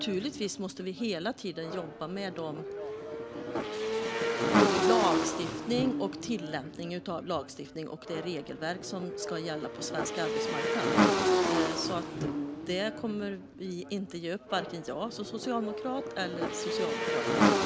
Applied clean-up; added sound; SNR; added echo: none; Motorcycle / Engine; -3 dB; none.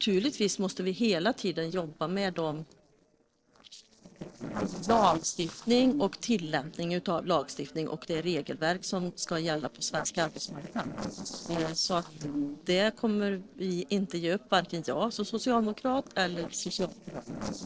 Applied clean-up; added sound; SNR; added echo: neural separator model SepFormer DNS4.